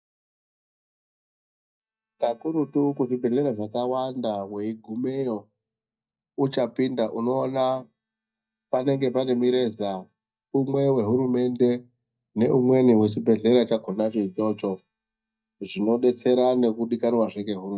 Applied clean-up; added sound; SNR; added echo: neural mask model DeepFilterNet 3.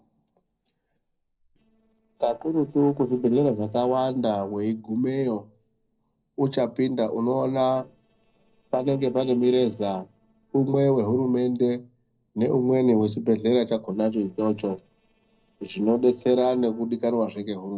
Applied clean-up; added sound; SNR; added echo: neural separator model SepFormer DNS4.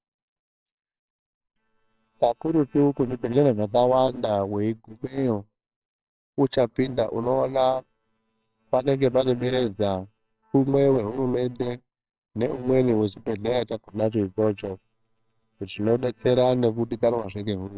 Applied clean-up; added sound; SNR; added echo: neural separator model SepFormer WHAMR!.